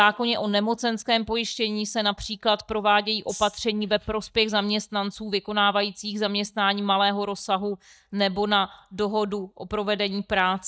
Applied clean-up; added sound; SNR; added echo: neural mask model DeepFilterNet 3.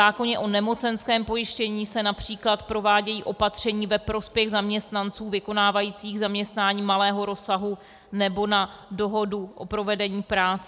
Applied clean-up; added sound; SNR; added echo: none; none; none; none.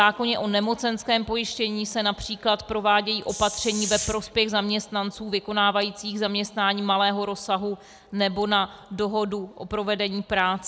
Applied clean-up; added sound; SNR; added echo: none; Hiss; 8 dB; none.